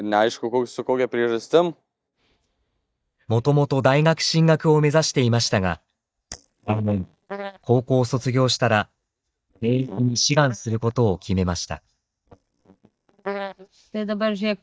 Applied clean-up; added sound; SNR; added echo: neural mask model DeepFilterNet 3.